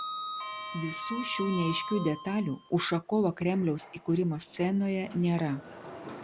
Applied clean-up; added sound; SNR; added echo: none; Sliding door; 11 dB; none.